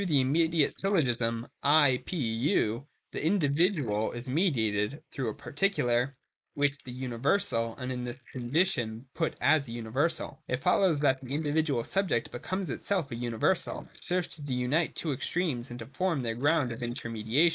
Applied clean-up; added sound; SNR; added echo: neural mask model Resemble Enhance denoiser.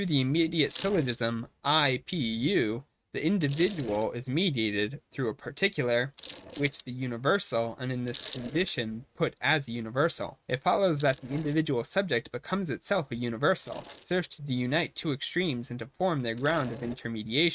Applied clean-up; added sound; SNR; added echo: neural mask model RNNoise.